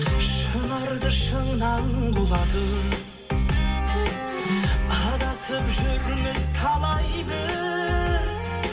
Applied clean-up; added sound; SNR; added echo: none; none; none; reverberation time 0.7 s.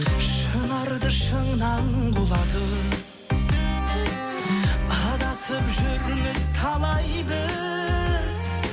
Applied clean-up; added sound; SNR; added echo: none; none; none; none.